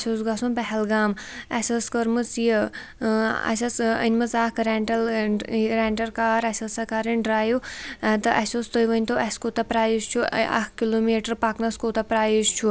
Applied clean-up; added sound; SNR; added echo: none; none; none; none.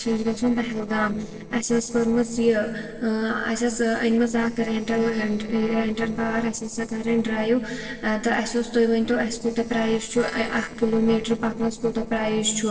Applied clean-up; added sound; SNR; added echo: neural separator model SepFormer DNS4.